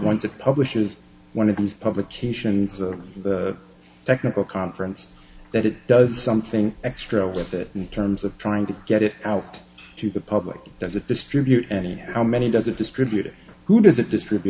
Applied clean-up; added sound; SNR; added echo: none; none; none; none.